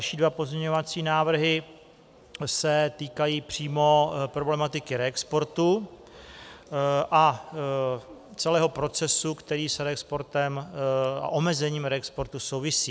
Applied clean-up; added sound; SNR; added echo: none; none; none; none.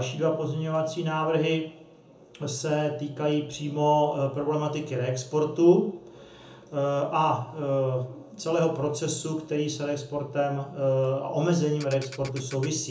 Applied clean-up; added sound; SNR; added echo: none; Ratchet, pawl; 18 dB; reverberation time 0.6 s.